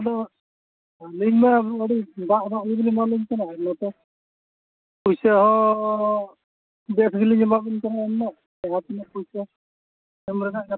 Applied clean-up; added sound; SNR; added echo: none; none; none; none.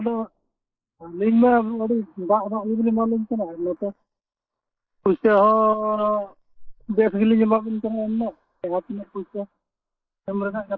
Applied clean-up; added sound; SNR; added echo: neural mask model Resemble Enhance denoiser.